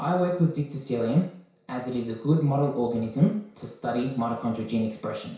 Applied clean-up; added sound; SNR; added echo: none; none; none; reverberation time 0.6 s.